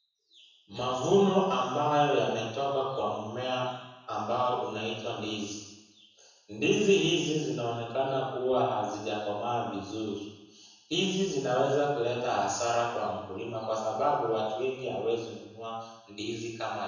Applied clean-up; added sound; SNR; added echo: none; none; none; reverberation time 1.1 s.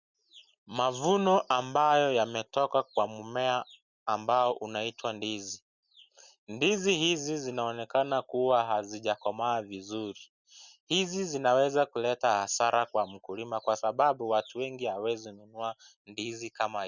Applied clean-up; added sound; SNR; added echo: none; none; none; none.